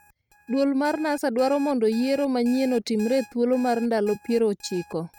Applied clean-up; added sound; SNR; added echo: neural mask model RNNoise.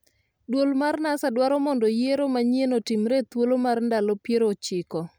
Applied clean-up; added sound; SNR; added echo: none; none; none; none.